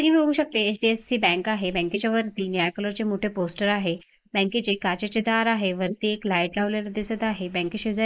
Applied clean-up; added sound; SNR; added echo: neural mask model Resemble Enhance denoiser.